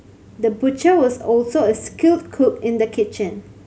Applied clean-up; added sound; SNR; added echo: none; none; none; none.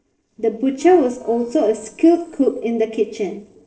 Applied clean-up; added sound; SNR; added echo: neural separator model SepFormer DNS4.